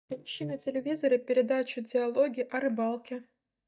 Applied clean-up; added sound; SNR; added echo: neural mask model DeepFilterNet 3.